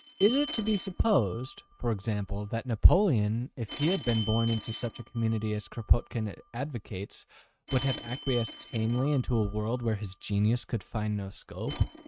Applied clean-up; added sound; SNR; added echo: neural mask model RNNoise.